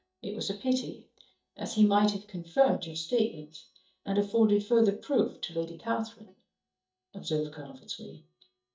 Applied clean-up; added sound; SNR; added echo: neural mask model DeepFilterNet 3.